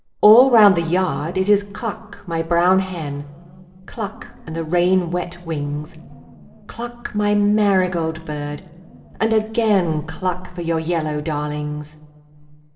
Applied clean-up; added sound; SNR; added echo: neural separator model SepFormer DNS4.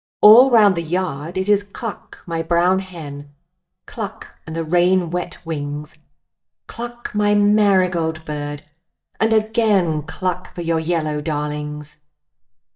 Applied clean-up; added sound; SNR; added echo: neural mask model DeepFilterNet 3.